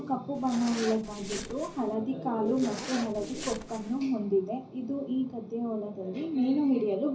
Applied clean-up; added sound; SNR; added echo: none; Zipper (clothing); 12 dB; reverberation time 0.5 s.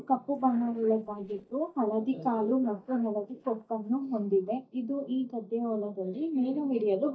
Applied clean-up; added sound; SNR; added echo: neural mask model DeepFilterNet 3.